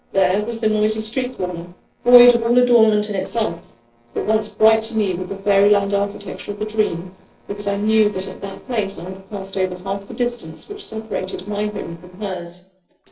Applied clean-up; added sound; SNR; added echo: neural separator model SepFormer DNS4.